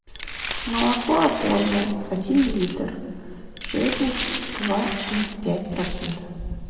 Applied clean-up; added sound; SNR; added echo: none; Glass; 7 dB; reverberation time 1.9 s.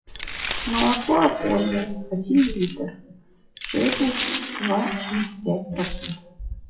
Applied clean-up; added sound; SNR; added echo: classical method WPE with log-MMSE.